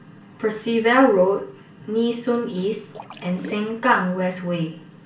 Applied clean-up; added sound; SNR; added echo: none; Splash, splatter; 18 dB; reverberation time 0.2 s.